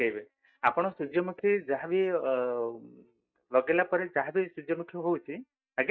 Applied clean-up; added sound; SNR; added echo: neural mask model DeepFilterNet 3.